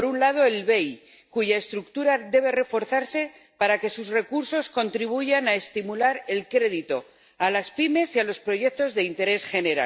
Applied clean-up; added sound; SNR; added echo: none; none; none; none.